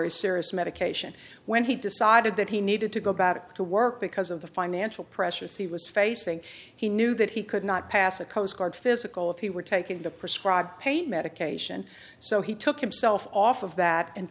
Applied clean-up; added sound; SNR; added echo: none; none; none; none.